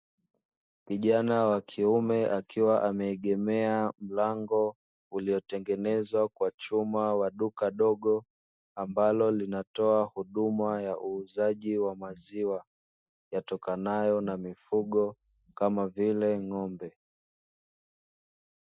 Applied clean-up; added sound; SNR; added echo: neural mask model Resemble Enhance denoiser.